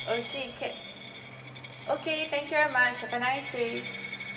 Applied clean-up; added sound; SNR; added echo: none; Coin (dropping); 9 dB; reverberation time 3.0 s.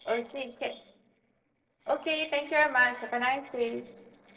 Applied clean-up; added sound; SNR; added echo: neural separator model SepFormer DNS4.